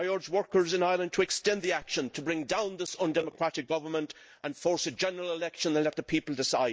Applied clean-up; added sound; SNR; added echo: neural mask model DeepFilterNet 3.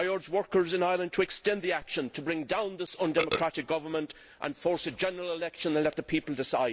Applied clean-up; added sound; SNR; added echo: none; Burping, eructation; 13 dB; none.